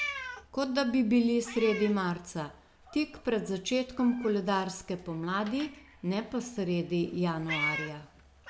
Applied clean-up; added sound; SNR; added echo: none; Meow; 12 dB; none.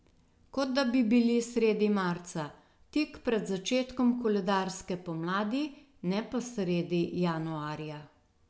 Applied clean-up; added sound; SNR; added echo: none; none; none; none.